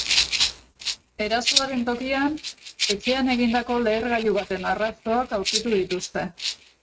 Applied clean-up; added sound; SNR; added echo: neural mask model RNNoise.